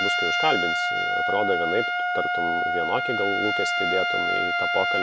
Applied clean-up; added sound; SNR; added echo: none; Trumpet; -5 dB; none.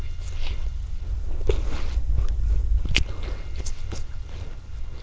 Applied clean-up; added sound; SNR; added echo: neural diffusion model UNIVERSE++.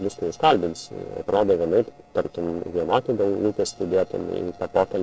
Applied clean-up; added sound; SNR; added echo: neural separator model SepFormer DNS4.